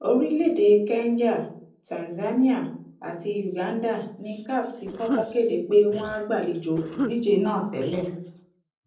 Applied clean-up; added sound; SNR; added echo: neural separator model SepFormer DNS4.